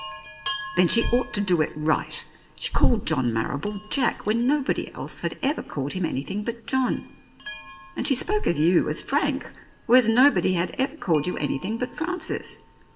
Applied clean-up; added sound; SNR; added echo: none; Chime; 19 dB; reverberation time 1.1 s.